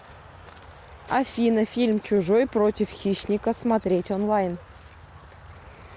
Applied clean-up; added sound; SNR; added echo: none; none; none; none.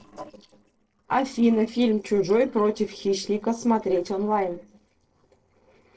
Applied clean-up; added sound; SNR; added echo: neural separator model SepFormer DNS4.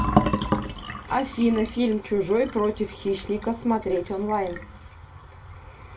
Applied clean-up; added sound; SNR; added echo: none; Fill (with liquid); 4 dB; reverberation time 0.2 s.